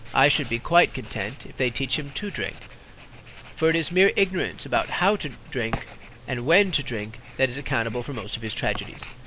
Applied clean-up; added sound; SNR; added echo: none; Writing; 15 dB; none.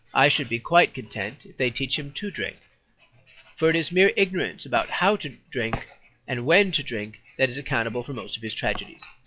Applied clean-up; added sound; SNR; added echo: classical method log-MMSE.